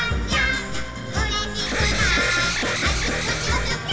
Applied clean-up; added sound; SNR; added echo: none; Alarm; 2 dB; reverberation time 1.1 s.